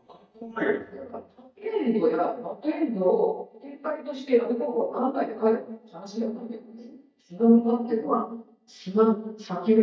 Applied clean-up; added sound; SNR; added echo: neural mask model DeepFilterNet 3.